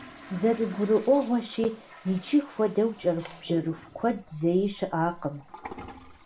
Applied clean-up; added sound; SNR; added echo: none; Toilet flush; 18 dB; reverberation time 0.3 s.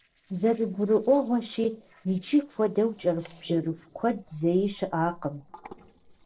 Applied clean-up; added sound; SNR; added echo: neural separator model SepFormer DNS4.